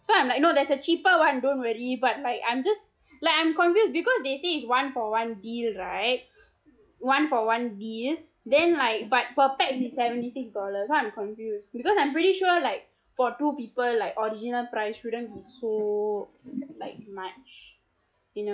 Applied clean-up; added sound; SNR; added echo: classical method log-MMSE.